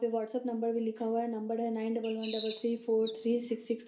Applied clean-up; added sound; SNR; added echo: none; Bird; -2 dB; reverberation time 0.5 s.